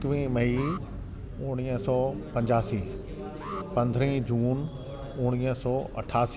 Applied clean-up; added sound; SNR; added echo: none; Alarm; 18 dB; none.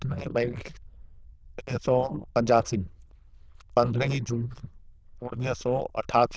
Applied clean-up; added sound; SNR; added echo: neural diffusion model UNIVERSE++.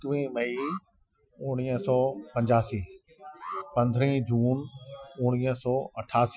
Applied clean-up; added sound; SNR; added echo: classical method Wiener filter.